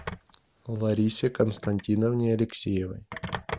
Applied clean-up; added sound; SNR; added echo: none; Telephone; 14 dB; none.